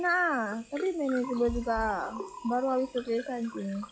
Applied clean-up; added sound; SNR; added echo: classical method log-MMSE.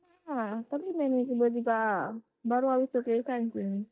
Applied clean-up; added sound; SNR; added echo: neural mask model DeepFilterNet 3.